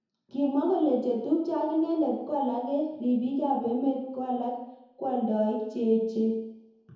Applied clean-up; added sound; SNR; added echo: none; none; none; reverberation time 1.0 s.